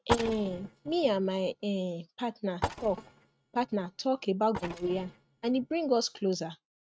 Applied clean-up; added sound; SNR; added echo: neural mask model RNNoise.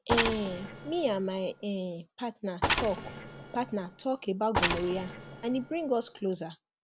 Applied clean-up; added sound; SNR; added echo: none; Mechanisms; 2 dB; none.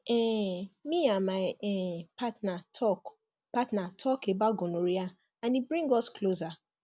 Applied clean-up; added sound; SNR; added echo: none; none; none; none.